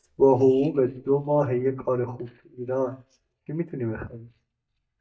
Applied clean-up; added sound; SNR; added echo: neural mask model DeepFilterNet 3.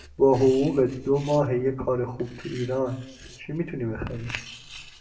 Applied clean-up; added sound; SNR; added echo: none; Writing; 18 dB; reverberation time 0.6 s.